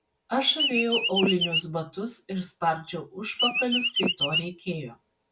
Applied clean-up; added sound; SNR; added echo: none; Chirp, tweet; -3 dB; none.